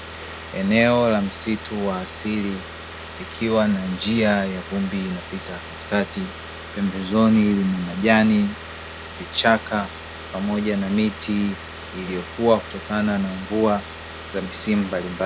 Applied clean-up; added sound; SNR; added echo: none; Car; 13 dB; none.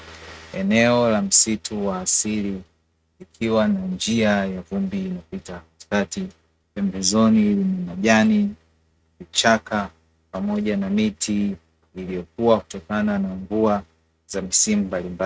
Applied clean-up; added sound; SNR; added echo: neural mask model RNNoise.